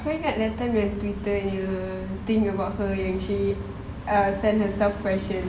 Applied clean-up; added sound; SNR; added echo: none; none; none; none.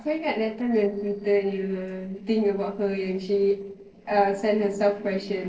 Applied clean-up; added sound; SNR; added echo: neural separator model SepFormer DNS4.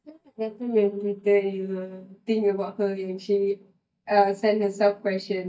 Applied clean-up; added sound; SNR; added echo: neural mask model DeepFilterNet 3.